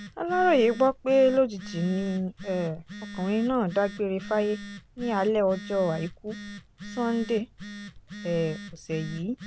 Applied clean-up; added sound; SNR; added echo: none; Telephone; 14 dB; none.